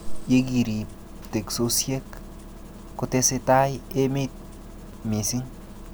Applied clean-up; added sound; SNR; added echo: none; Engine starting; 15 dB; none.